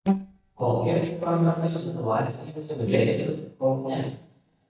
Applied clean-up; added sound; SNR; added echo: neural mask model DeepFilterNet 3.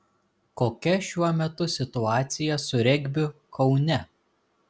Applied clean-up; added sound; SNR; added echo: none; none; none; none.